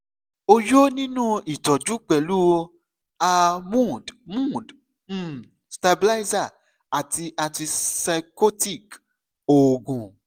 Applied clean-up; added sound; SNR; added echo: none; none; none; none.